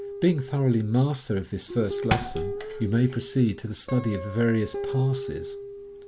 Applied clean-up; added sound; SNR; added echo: none; Thump, thud + Guitar; 8 dB; none.